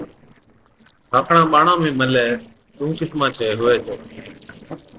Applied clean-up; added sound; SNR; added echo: neural separator model SepFormer DNS4.